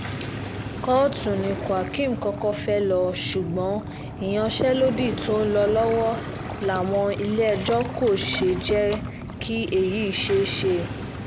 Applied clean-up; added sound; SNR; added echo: none; Waves, surf; 7 dB; none.